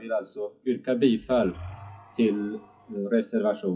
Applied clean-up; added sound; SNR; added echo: classical method WPE with log-MMSE.